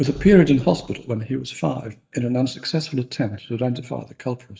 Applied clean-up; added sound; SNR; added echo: neural mask model DeepFilterNet 3.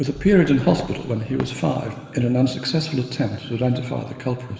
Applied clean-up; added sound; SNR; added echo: none; Fireworks; 17 dB; reverberation time 2.7 s.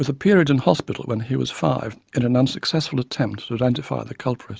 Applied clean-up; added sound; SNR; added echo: none; none; none; none.